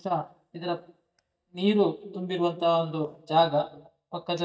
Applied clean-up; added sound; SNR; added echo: neural mask model DeepFilterNet 3.